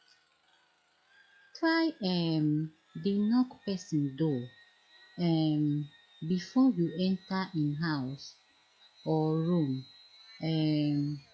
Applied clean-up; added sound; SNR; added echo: classical method log-MMSE.